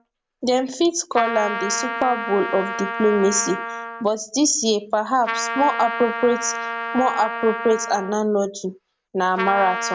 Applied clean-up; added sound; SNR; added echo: none; Trumpet; 7 dB; none.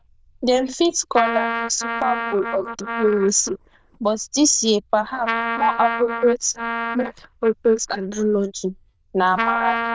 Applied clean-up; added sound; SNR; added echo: neural diffusion model UNIVERSE++.